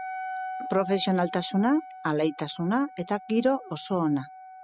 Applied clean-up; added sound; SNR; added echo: none; Wind instrument, woodwind instrument; 12 dB; none.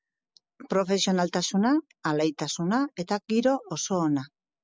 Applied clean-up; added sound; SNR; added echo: none; none; none; none.